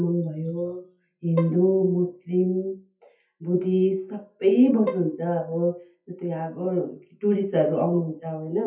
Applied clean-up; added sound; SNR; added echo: classical method WPE with log-MMSE.